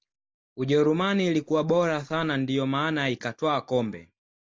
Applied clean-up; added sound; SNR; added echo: neural mask model Resemble Enhance denoiser.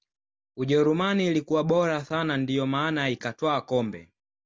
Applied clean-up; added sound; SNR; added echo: none; none; none; none.